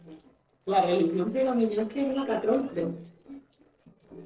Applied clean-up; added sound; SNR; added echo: neural separator model SepFormer DNS4.